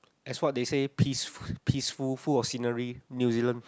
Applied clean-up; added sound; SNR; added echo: none; none; none; none.